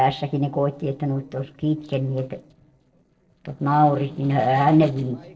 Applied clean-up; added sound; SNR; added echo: neural separator model SepFormer DNS4.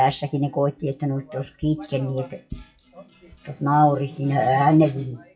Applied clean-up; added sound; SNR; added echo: classical method WPE with log-MMSE.